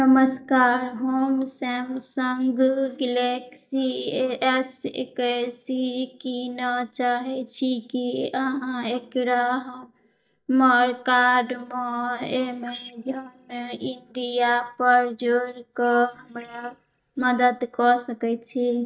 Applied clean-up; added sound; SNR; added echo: neural mask model DeepFilterNet 3.